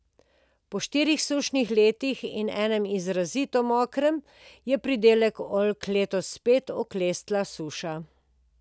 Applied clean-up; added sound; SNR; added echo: none; none; none; none.